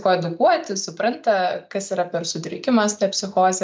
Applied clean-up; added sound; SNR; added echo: none; none; none; none.